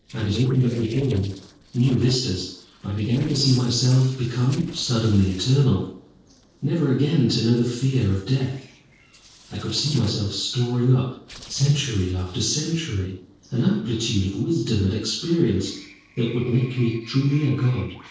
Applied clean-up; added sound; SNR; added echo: neural separator model SepFormer DNS4.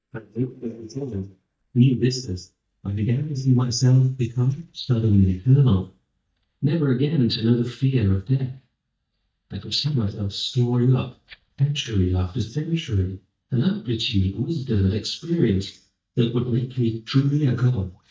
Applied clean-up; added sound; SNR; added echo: neural mask model DeepFilterNet 3.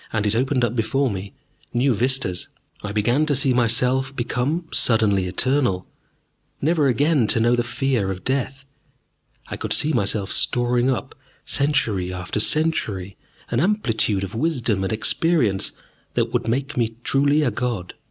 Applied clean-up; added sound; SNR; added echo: none; none; none; none.